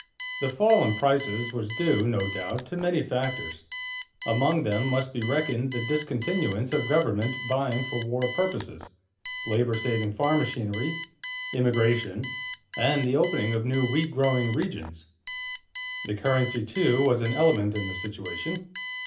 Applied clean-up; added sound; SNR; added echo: none; Alarm; 10 dB; reverberation time 0.3 s.